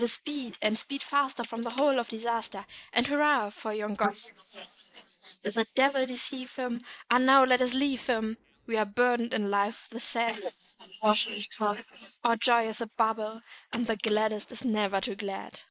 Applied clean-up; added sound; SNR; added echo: neural mask model Resemble Enhance denoiser.